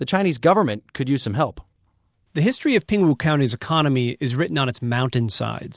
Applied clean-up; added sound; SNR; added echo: none; none; none; none.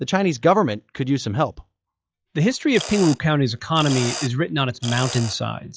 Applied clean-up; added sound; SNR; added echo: classical method log-MMSE.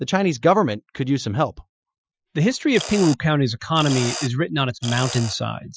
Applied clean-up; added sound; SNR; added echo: classical method Wiener filter.